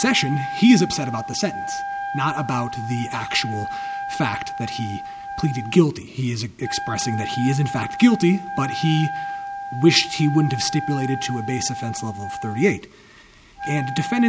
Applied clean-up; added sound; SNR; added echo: none; Wind instrument, woodwind instrument; 8 dB; none.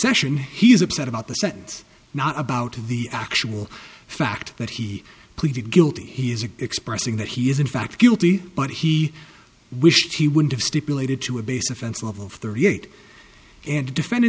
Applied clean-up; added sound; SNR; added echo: none; none; none; none.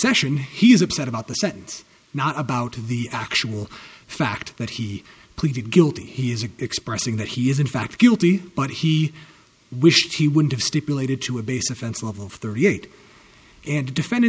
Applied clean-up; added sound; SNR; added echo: neural mask model Resemble Enhance denoiser.